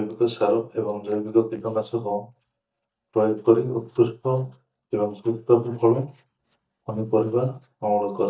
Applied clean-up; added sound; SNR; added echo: neural mask model DeepFilterNet 3.